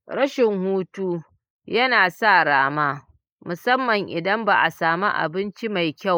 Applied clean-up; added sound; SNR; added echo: neural mask model Resemble Enhance denoiser.